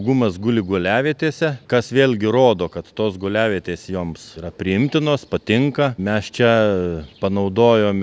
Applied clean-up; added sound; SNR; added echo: none; none; none; none.